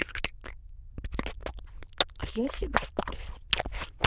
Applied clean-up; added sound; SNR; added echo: neural diffusion model UNIVERSE++.